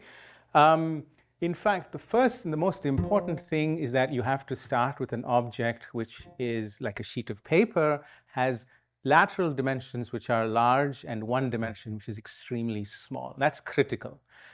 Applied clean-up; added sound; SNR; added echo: neural mask model DeepFilterNet 3.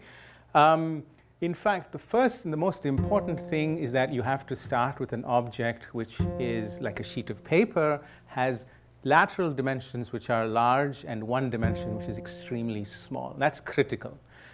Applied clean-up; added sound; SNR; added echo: none; Bowed string instrument; 10 dB; none.